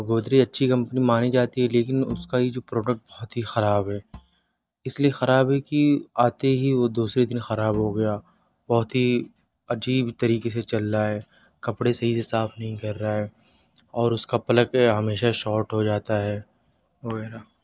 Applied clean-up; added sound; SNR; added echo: neural mask model DeepFilterNet 3.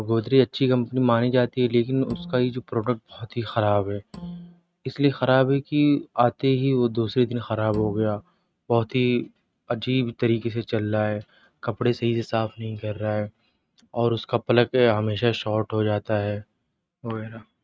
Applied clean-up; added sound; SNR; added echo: neural mask model RNNoise.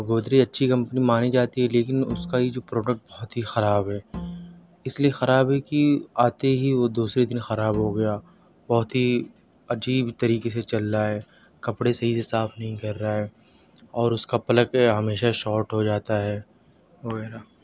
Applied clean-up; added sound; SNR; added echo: none; Bowed string instrument; 15 dB; none.